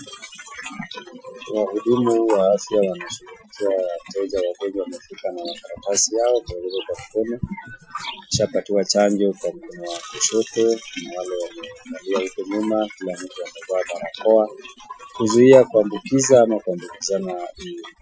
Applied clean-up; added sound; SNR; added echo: classical method Wiener filter.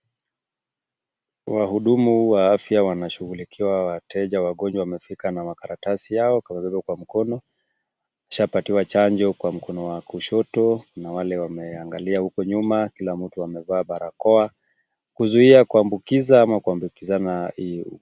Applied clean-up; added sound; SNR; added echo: none; none; none; none.